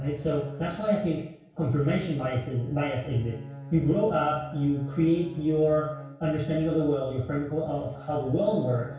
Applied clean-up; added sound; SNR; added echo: none; Bowed string instrument; 16 dB; reverberation time 0.6 s.